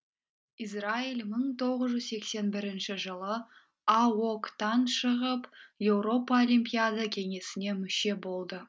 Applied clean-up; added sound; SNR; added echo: none; none; none; none.